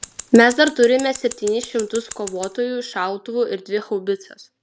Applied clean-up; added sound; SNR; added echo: none; Scissors; 15 dB; none.